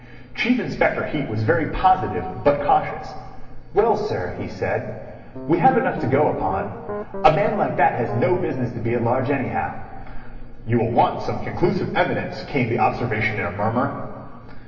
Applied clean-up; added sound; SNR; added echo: none; Piano; 10 dB; reverberation time 1.9 s.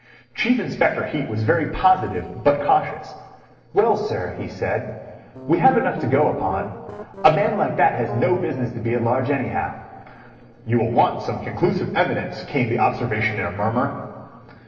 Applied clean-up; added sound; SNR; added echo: neural separator model SepFormer DNS4.